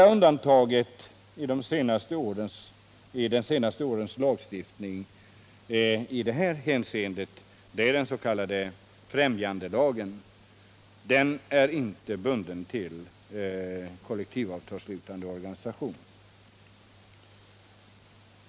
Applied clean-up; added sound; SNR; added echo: none; none; none; none.